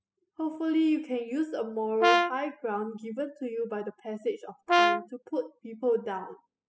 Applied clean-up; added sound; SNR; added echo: classical method spectral subtraction.